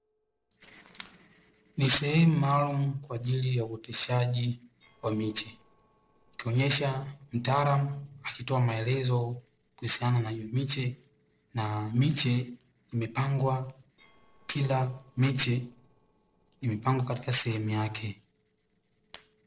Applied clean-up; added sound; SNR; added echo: neural separator model SepFormer DNS4.